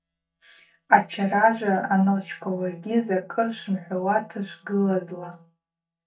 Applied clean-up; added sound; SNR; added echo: neural mask model DeepFilterNet 3.